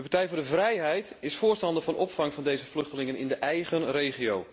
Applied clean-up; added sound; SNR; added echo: none; none; none; none.